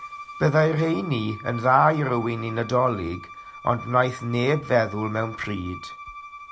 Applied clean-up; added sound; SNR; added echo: none; Bowed string instrument; 15 dB; none.